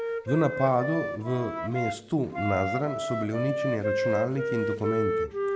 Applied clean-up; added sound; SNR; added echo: none; Wind instrument, woodwind instrument; 2 dB; none.